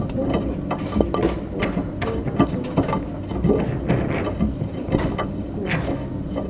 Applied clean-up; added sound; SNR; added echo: none; Engine; -5 dB; reverberation time 0.7 s.